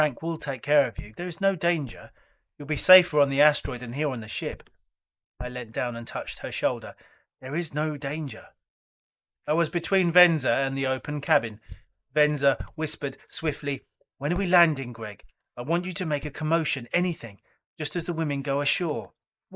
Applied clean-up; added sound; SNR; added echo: neural mask model Resemble Enhance denoiser.